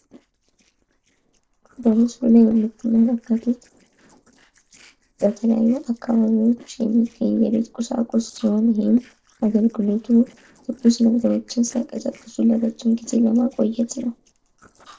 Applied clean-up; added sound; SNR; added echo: neural separator model SepFormer DNS4.